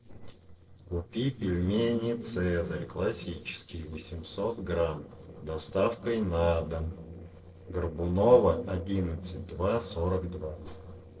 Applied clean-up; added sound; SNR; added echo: neural separator model SepFormer DNS4.